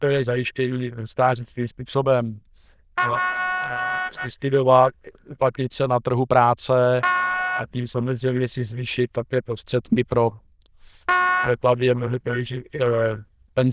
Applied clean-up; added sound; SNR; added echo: neural diffusion model UNIVERSE++.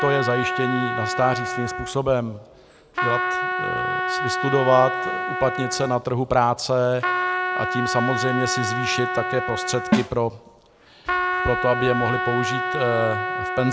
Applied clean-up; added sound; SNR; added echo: none; Snare drum + Trumpet; 2 dB; none.